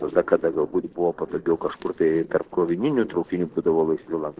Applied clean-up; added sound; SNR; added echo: neural separator model SepFormer DNS4.